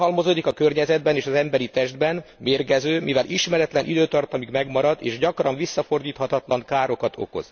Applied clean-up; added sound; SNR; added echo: none; none; none; none.